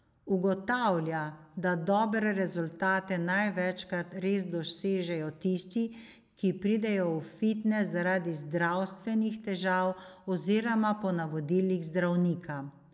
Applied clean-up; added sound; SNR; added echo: none; none; none; none.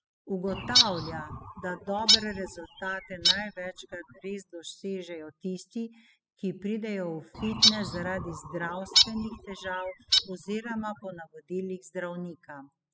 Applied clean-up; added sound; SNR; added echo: classical method spectral subtraction.